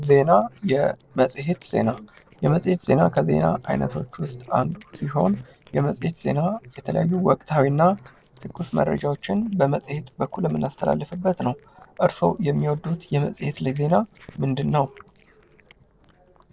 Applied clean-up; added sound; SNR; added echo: neural separator model SepFormer DNS4.